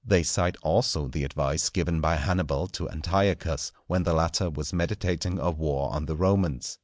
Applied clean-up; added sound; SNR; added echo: none; none; none; none.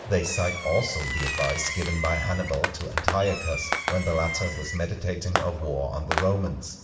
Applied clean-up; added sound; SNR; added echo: none; Fireworks; 5 dB; reverberation time 1.1 s.